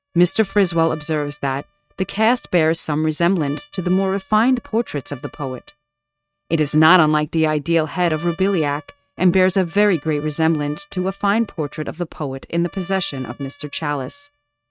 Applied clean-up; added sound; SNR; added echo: neural mask model RNNoise.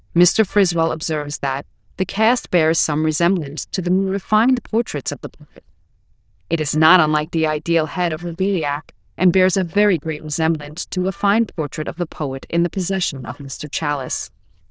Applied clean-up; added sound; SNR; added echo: neural diffusion model UNIVERSE++.